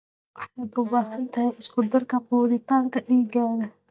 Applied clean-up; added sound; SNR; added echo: neural mask model DeepFilterNet 3.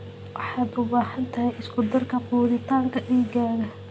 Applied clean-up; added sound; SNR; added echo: none; none; none; none.